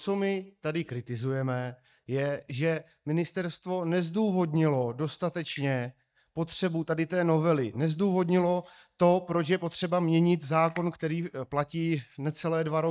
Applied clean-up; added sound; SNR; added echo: neural mask model DeepFilterNet 3.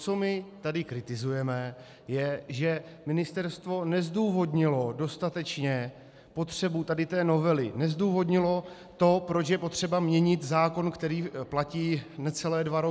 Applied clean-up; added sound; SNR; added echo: none; none; none; none.